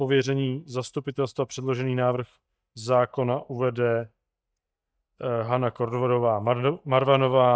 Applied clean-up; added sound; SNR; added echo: neural mask model DeepFilterNet 3.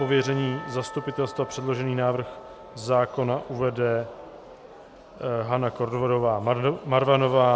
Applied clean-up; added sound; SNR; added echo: none; Church bell / Percussion; 19 dB; none.